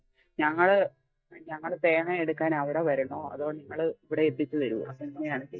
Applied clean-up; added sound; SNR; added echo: neural mask model DeepFilterNet 3.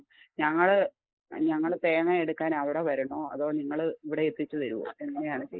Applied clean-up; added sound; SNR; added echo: neural mask model Resemble Enhance denoiser.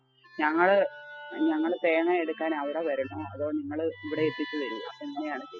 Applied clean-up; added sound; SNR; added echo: classical method spectral subtraction.